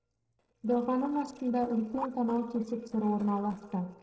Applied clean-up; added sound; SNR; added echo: neural separator model SepFormer DNS4.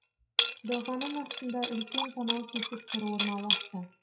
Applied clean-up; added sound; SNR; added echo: classical method WPE with log-MMSE.